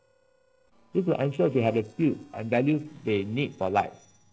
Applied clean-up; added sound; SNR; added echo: neural separator model SepFormer DNS4.